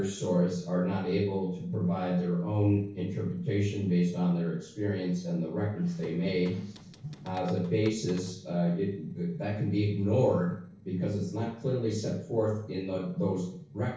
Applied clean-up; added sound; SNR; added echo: neural separator model SepFormer DNS4.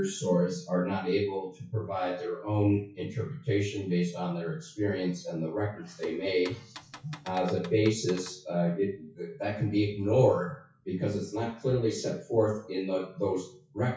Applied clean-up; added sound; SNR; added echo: classical method WPE with log-MMSE.